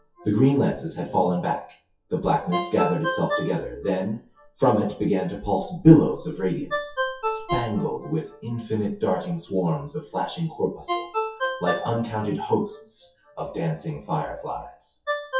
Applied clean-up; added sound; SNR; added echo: classical method WPE with log-MMSE.